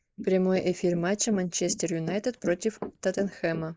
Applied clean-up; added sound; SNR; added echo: neural mask model Resemble Enhance denoiser.